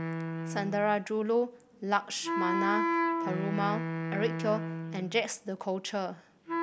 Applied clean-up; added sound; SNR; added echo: none; Wind instrument, woodwind instrument; 2 dB; none.